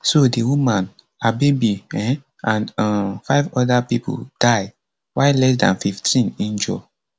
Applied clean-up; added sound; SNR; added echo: none; none; none; none.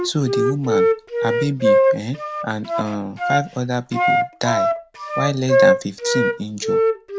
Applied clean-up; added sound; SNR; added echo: none; Wind instrument, woodwind instrument; -5 dB; none.